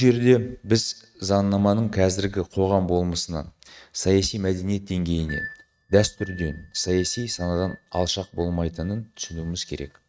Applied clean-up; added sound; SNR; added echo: neural mask model RNNoise.